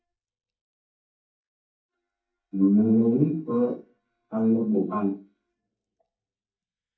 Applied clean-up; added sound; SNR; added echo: neural mask model DeepFilterNet 3.